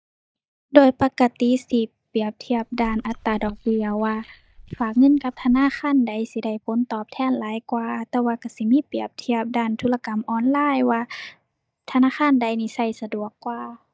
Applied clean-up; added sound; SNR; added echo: neural mask model DeepFilterNet 3.